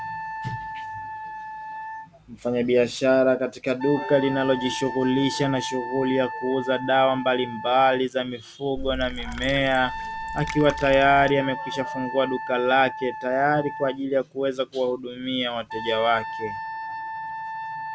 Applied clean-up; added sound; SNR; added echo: none; Water / Liquid + Wind instrument, woodwind instrument; 10 dB; none.